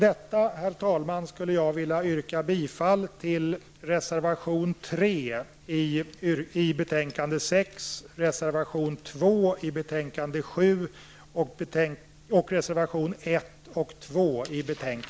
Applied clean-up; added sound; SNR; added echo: none; none; none; none.